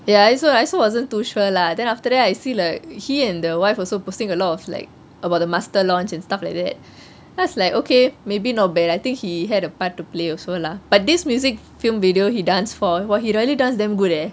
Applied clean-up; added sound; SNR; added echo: none; none; none; none.